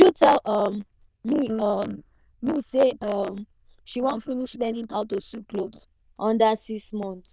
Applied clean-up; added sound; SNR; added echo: neural diffusion model UNIVERSE++.